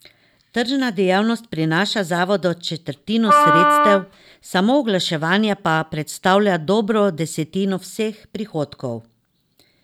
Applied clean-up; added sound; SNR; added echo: none; Wind instrument, woodwind instrument; -3 dB; none.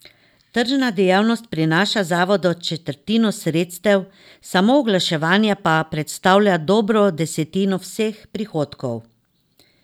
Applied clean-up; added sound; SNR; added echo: none; none; none; none.